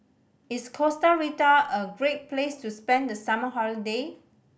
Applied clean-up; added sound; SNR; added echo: none; none; none; none.